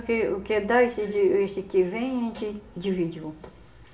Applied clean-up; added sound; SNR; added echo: none; none; none; reverberation time 0.9 s.